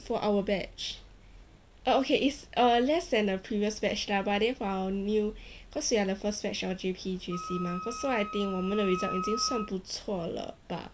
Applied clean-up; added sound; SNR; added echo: none; Wind instrument, woodwind instrument; 8 dB; none.